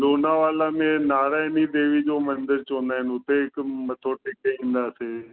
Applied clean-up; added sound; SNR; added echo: none; none; none; none.